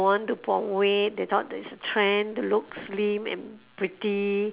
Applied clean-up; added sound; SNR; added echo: none; none; none; none.